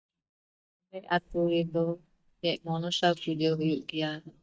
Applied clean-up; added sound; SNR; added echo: neural mask model DeepFilterNet 3.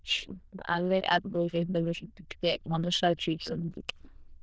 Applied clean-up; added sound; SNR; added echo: neural diffusion model UNIVERSE++.